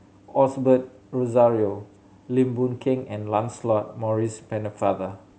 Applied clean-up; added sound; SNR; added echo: none; none; none; none.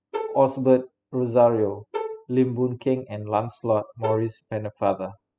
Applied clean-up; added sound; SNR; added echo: classical method spectral subtraction.